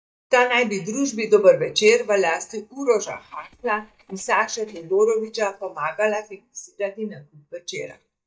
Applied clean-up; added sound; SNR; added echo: neural mask model DeepFilterNet 3.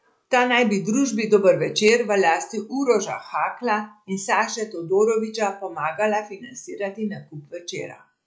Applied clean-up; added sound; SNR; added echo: none; none; none; none.